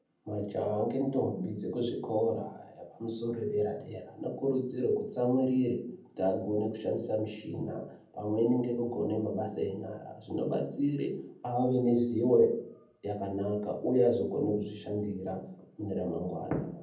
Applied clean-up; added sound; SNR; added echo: none; none; none; reverberation time 0.6 s.